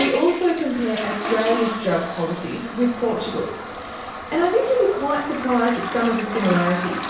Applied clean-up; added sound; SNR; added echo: none; Toilet flush; 8 dB; reverberation time 0.7 s.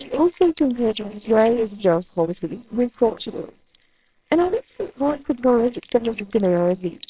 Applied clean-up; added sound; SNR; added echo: neural separator model SepFormer WHAMR!.